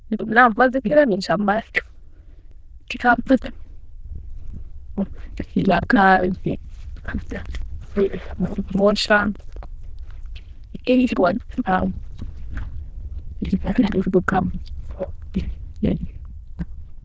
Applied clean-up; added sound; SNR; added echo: neural diffusion model UNIVERSE++.